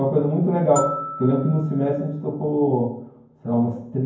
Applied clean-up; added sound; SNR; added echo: none; Glockenspiel; 13 dB; reverberation time 0.9 s.